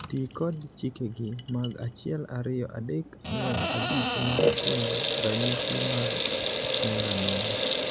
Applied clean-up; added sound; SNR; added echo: none; Sink (filling or washing) / Water tap, faucet; -2 dB; none.